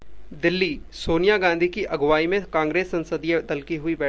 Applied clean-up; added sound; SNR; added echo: none; none; none; none.